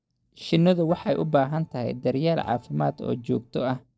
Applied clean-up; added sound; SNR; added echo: neural separator model SepFormer DNS4.